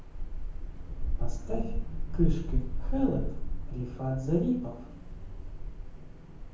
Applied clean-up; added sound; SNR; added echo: none; Wind; -3 dB; reverberation time 0.7 s.